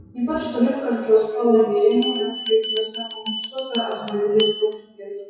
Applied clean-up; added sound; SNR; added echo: classical method WPE with log-MMSE.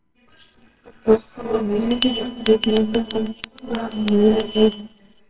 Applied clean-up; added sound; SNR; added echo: neural separator model SepFormer WHAMR!.